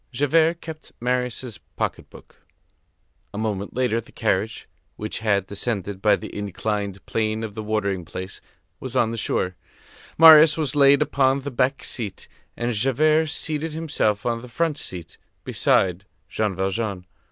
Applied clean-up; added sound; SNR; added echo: none; none; none; none.